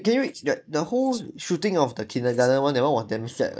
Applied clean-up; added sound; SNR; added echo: neural mask model Resemble Enhance denoiser.